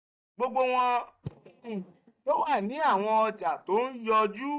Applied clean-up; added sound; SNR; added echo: neural mask model DeepFilterNet 3.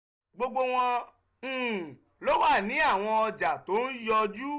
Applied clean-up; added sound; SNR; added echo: none; none; none; none.